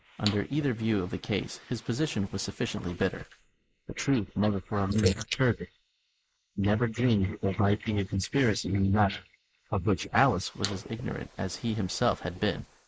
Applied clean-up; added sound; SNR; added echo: neural mask model Resemble Enhance denoiser.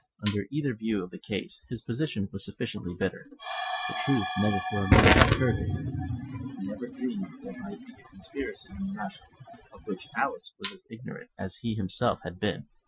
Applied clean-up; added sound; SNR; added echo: classical method Wiener filter.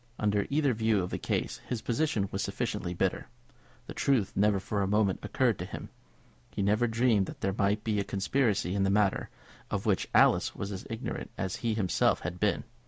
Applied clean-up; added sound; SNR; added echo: none; none; none; none.